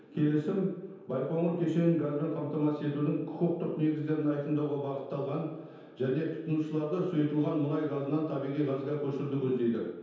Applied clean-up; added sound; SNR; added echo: none; none; none; reverberation time 0.9 s.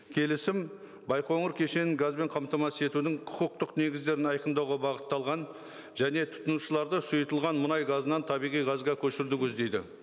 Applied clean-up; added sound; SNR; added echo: none; none; none; none.